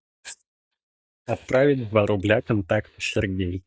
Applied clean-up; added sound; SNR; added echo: neural mask model DeepFilterNet 3.